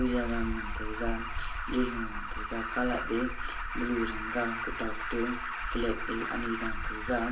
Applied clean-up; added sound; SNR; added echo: none; Alarm; 0 dB; reverberation time 0.2 s.